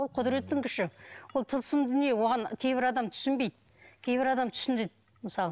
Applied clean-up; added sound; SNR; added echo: none; none; none; none.